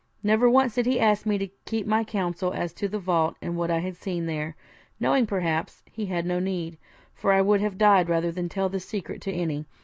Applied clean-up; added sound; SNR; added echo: none; none; none; none.